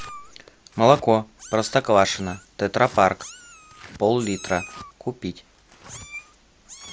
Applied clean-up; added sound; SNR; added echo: none; Tearing + Meow; 19 dB; none.